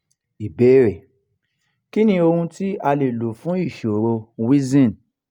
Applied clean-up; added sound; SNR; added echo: none; none; none; none.